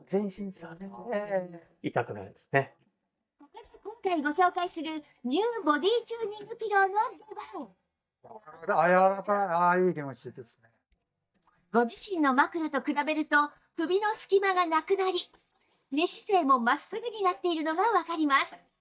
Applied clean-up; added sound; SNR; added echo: neural mask model DeepFilterNet 3.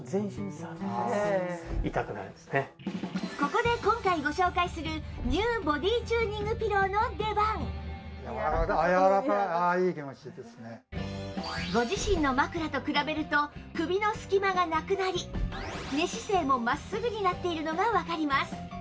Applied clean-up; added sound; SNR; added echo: none; Thump, thud; 15 dB; reverberation time 0.2 s.